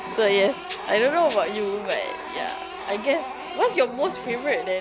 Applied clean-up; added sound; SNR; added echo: none; Printer + Rattle (instrument); 8 dB; none.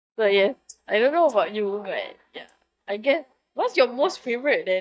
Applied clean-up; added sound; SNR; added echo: neural mask model DeepFilterNet 3.